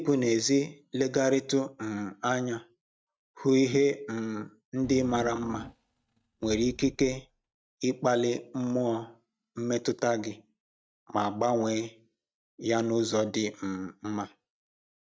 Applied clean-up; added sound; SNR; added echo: neural mask model RNNoise.